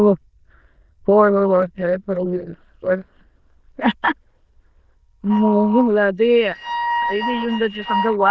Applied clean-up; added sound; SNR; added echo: neural diffusion model UNIVERSE++.